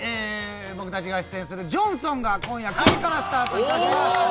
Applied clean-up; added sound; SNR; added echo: none; Microwave oven; 5 dB; none.